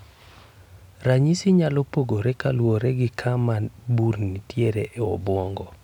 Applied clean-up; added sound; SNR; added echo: none; none; none; none.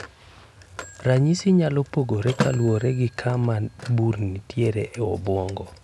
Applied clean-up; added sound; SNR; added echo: none; Telephone; 14 dB; none.